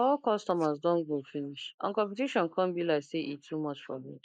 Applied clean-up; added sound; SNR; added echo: neural mask model Resemble Enhance denoiser.